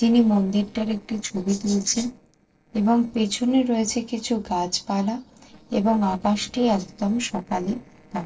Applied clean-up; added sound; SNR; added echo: neural separator model SepFormer DNS4.